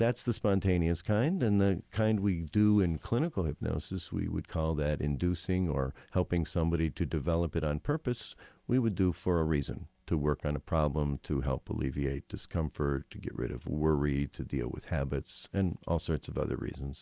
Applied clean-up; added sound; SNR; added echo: none; none; none; none.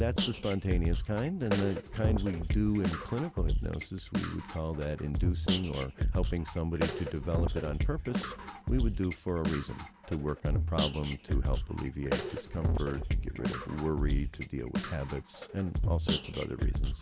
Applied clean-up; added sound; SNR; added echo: none; Drum kit; -1 dB; none.